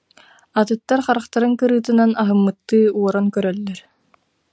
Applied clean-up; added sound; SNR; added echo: none; none; none; none.